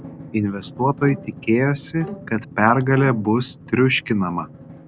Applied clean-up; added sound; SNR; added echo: none; Drum + Bowed string instrument; 16 dB; none.